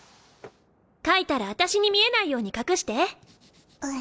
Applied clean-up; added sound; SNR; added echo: none; none; none; none.